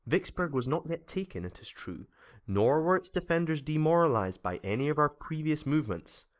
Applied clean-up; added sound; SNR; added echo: neural mask model Resemble Enhance denoiser.